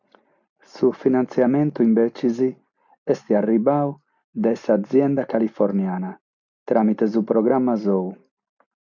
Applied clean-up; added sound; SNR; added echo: none; none; none; none.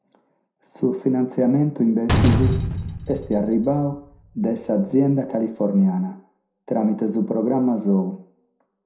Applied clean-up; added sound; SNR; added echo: none; Slam; 3 dB; reverberation time 0.5 s.